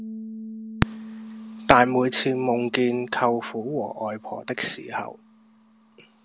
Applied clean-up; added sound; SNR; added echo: none; Piano; 16 dB; none.